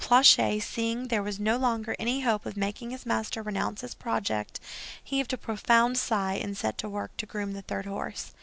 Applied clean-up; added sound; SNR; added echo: none; none; none; none.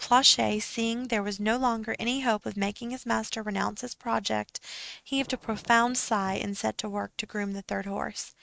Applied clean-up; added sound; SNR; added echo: neural mask model RNNoise.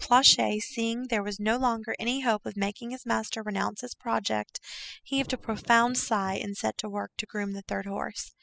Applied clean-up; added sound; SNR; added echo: classical method spectral subtraction.